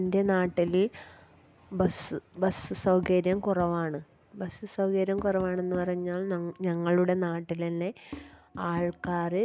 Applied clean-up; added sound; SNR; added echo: none; Tap; 20 dB; none.